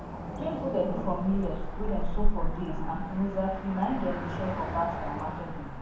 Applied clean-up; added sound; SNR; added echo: none; Cricket / Motor vehicle (road); -2 dB; reverberation time 1.2 s.